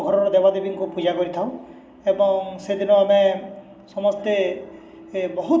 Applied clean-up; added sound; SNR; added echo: none; none; none; reverberation time 1.1 s.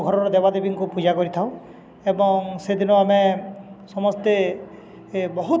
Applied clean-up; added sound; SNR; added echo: none; none; none; none.